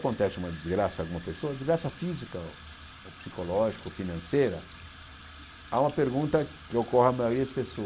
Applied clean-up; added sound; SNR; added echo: none; Sink (filling or washing) / Water tap, faucet; 15 dB; none.